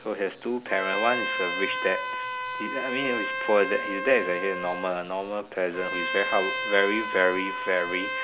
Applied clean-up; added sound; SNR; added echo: none; Trumpet; 4 dB; none.